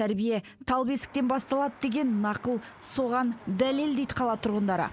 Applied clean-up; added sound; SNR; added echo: none; none; none; none.